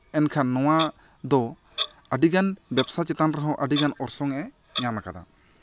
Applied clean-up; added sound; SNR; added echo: none; Clock; 13 dB; none.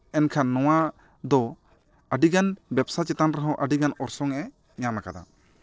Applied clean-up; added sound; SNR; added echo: neural separator model SepFormer DNS4.